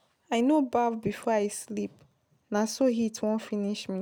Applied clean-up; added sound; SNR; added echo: none; none; none; none.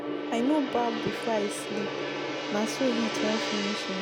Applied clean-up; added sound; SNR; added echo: none; Gong; 1 dB; none.